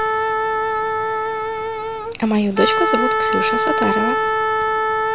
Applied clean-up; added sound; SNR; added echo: none; Wind instrument, woodwind instrument; -5 dB; none.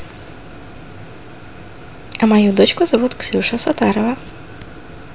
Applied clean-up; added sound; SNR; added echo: none; none; none; none.